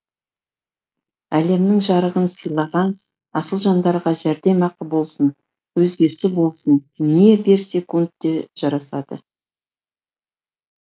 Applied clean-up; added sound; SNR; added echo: neural mask model Resemble Enhance denoiser.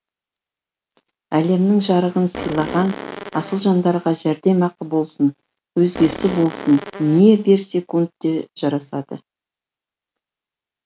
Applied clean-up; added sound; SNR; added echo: none; Fart; 11 dB; none.